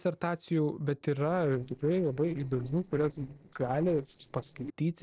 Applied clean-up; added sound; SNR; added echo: neural separator model SepFormer DNS4.